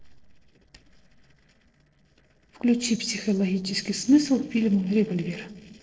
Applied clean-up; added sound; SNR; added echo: neural separator model SepFormer DNS4.